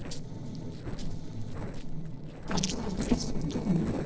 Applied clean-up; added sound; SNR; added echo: neural separator model SepFormer DNS4.